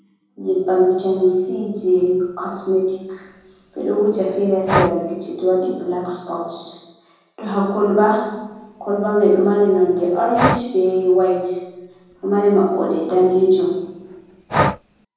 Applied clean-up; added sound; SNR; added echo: none; Breathing; 9 dB; reverberation time 1.3 s.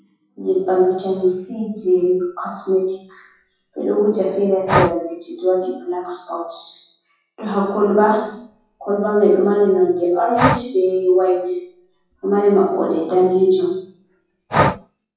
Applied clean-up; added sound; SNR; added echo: classical method WPE with log-MMSE.